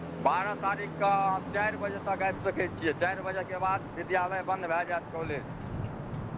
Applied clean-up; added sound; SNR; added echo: none; Traffic noise, roadway noise / Vehicle horn, car horn, honking; 7 dB; none.